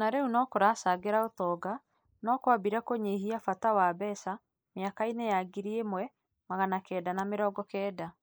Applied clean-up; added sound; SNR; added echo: neural mask model Resemble Enhance denoiser.